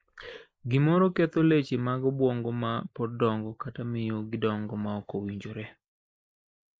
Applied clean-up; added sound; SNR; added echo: neural mask model Resemble Enhance denoiser.